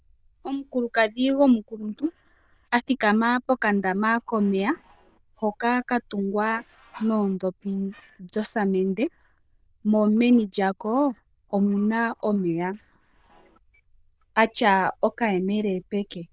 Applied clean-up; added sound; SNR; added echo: neural diffusion model UNIVERSE++.